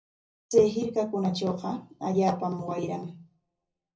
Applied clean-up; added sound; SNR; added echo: none; none; none; reverberation time 0.4 s.